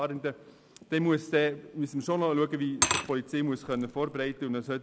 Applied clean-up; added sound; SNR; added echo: none; Glass / Liquid; 6 dB; none.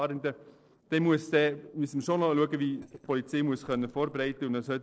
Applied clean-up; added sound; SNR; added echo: neural separator model SepFormer DNS4.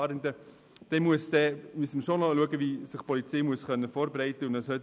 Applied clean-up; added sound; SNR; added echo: none; none; none; none.